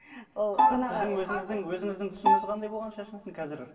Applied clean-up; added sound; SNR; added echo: none; Bowed string instrument; -2 dB; reverberation time 1.6 s.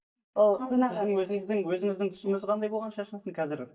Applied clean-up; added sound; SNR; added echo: neural mask model DeepFilterNet 3.